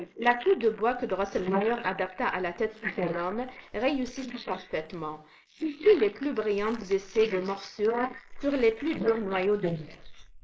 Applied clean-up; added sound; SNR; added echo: neural mask model Resemble Enhance denoiser.